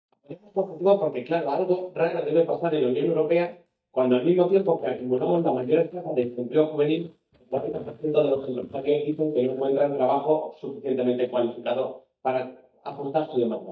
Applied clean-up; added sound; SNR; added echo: neural mask model DeepFilterNet 3.